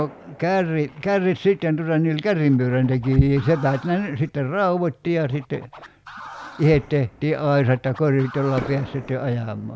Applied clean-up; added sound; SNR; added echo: none; Scratching (performance technique) + Fireworks; 19 dB; none.